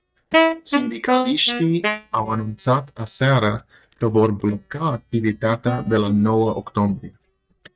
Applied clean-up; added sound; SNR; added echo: neural mask model DeepFilterNet 3.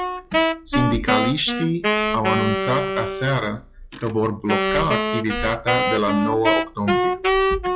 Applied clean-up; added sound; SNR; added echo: classical method log-MMSE.